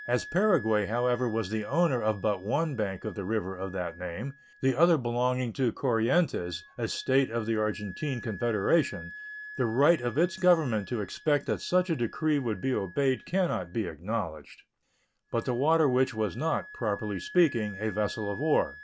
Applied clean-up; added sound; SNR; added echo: none; Wind instrument, woodwind instrument; 18 dB; none.